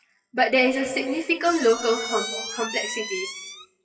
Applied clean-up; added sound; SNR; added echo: classical method WPE with log-MMSE.